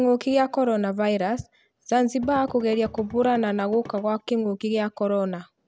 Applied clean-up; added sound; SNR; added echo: none; Drum / Drum kit; 19 dB; none.